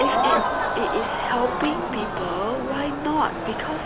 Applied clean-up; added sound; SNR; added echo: none; Crowd; -2 dB; none.